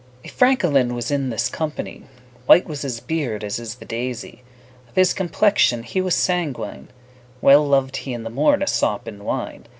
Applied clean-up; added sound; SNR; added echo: none; none; none; none.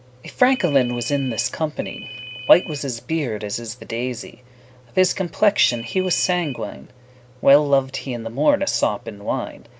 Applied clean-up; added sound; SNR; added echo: none; Ringtone; 13 dB; none.